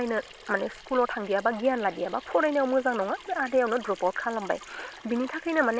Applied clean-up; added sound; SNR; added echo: none; Sink (filling or washing) / Water tap, faucet; 20 dB; none.